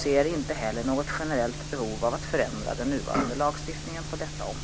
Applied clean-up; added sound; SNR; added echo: none; none; none; none.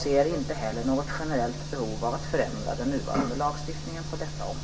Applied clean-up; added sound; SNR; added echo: none; none; none; reverberation time 1.4 s.